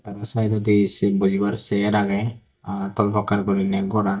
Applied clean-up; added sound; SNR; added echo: neural mask model DeepFilterNet 3.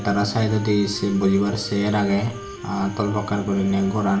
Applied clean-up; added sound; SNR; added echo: none; Wind instrument, woodwind instrument; 17 dB; reverberation time 1.3 s.